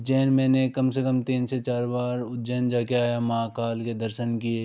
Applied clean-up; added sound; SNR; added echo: none; none; none; none.